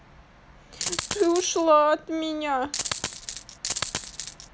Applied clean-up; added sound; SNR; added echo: none; Coin (dropping); 5 dB; none.